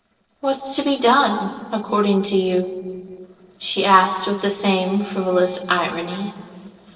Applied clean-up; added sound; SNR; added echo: neural separator model SepFormer DNS4.